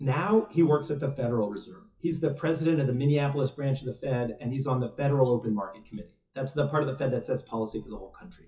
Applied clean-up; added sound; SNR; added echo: classical method WPE with log-MMSE.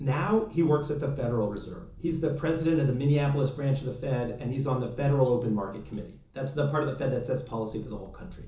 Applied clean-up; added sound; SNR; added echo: none; Camera; 20 dB; reverberation time 0.7 s.